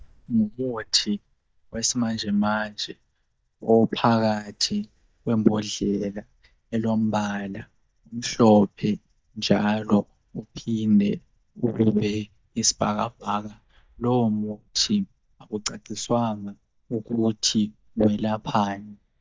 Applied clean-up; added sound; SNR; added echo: neural mask model DeepFilterNet 3.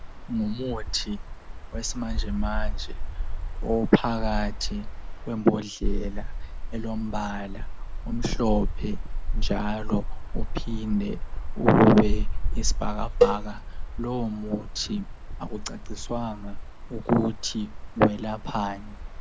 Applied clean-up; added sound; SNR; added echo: none; Cricket + Cowbell; 0 dB; none.